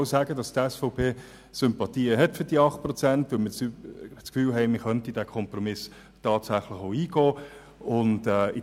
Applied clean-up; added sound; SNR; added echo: none; none; none; none.